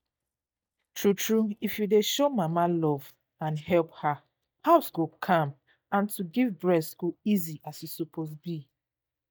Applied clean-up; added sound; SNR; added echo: neural mask model DeepFilterNet 3.